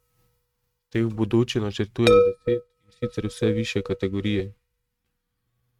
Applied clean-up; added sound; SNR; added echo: neural mask model RNNoise.